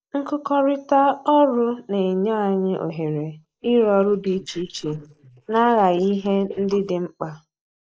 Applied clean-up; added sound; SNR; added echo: neural mask model Resemble Enhance denoiser.